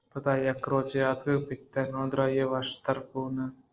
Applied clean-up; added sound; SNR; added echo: neural separator model SepFormer DNS4.